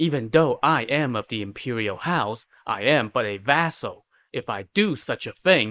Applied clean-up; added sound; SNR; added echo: neural mask model Resemble Enhance denoiser.